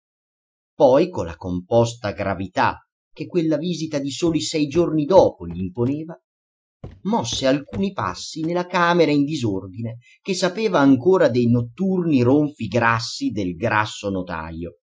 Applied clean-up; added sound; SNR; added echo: classical method Wiener filter.